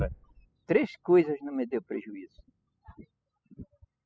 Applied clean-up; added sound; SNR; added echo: classical method spectral subtraction.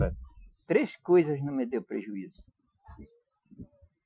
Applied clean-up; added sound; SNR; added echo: classical method Wiener filter.